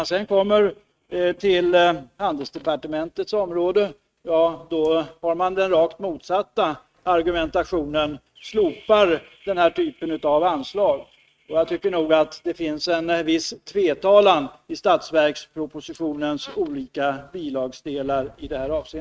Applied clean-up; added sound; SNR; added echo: neural mask model RNNoise.